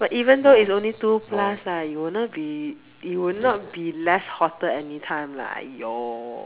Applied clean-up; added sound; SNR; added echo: none; Brass instrument; 13 dB; none.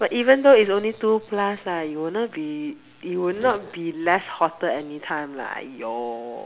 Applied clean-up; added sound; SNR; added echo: none; none; none; none.